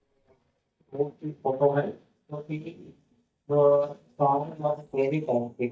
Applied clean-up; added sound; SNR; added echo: neural mask model DeepFilterNet 3.